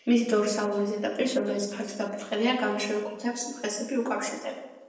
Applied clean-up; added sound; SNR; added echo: neural separator model SepFormer DNS4.